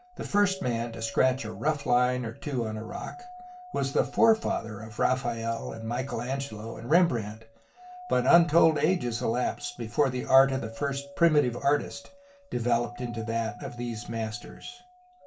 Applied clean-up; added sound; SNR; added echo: none; Doorbell; 19 dB; reverberation time 0.2 s.